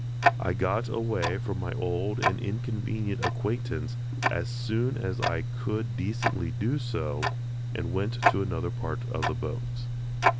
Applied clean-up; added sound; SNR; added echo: none; Tick-tock; -2 dB; none.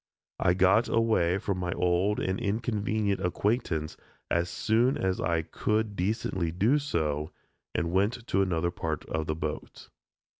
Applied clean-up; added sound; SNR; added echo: none; none; none; none.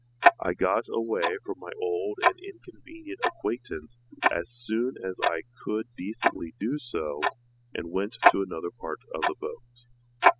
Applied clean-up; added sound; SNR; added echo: classical method spectral subtraction.